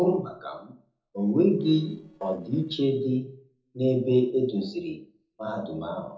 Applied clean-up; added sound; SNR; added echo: neural separator model SepFormer DNS4.